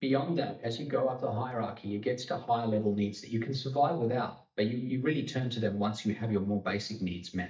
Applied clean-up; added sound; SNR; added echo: neural mask model DeepFilterNet 3.